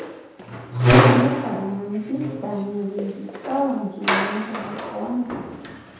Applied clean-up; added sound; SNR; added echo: none; Squeak; -4 dB; reverberation time 0.8 s.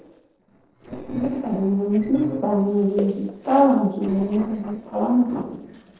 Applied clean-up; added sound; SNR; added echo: neural separator model SepFormer DNS4.